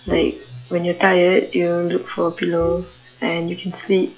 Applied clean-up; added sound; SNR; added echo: classical method log-MMSE.